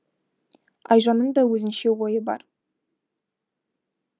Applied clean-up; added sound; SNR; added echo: none; none; none; none.